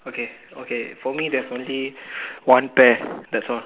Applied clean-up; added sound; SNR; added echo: none; none; none; none.